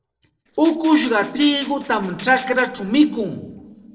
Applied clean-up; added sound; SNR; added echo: neural separator model SepFormer DNS4.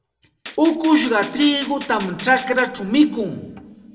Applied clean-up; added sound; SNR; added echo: none; Gunshot, gunfire; 18 dB; reverberation time 1.2 s.